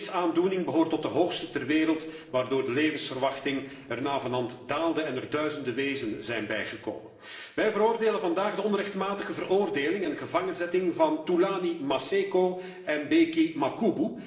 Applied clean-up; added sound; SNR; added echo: neural separator model SepFormer DNS4.